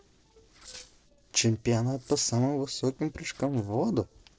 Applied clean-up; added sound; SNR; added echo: neural separator model SepFormer DNS4.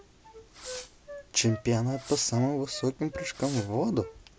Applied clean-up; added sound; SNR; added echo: none; Fireworks + Wind instrument, woodwind instrument; 14 dB; none.